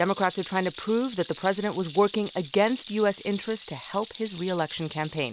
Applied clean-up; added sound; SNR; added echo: none; Rattle; 9 dB; none.